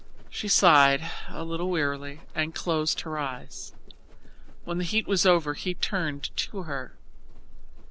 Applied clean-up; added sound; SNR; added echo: none; Livestock, farm animals, working animals; 6 dB; none.